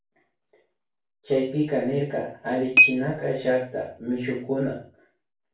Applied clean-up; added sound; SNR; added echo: none; Chink, clink; 1 dB; reverberation time 0.4 s.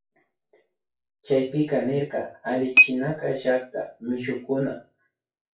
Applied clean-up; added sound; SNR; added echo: classical method WPE with log-MMSE.